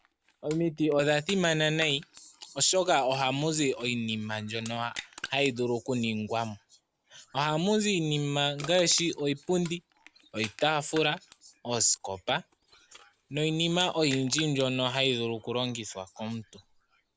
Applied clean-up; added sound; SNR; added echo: none; Crushing; 20 dB; none.